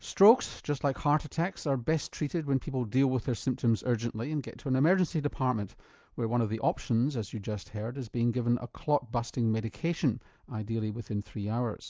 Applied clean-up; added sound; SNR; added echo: none; none; none; none.